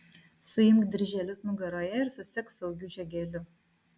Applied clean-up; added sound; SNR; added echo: none; none; none; none.